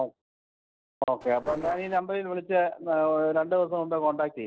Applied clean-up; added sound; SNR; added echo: neural separator model SepFormer DNS4.